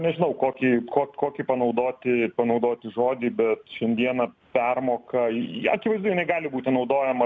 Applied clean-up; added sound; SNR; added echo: none; none; none; none.